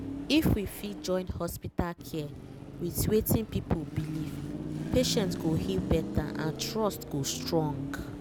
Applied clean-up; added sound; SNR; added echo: none; Car passing by / Traffic noise, roadway noise / Engine; 7 dB; none.